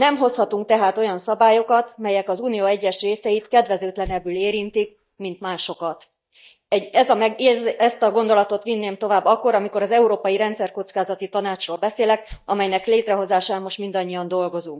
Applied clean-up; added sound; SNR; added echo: neural mask model DeepFilterNet 3.